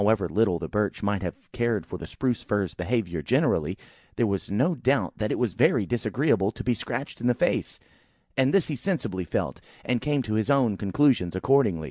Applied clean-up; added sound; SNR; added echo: none; none; none; none.